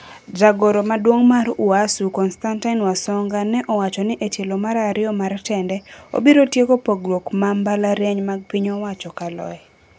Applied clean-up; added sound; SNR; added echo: none; none; none; none.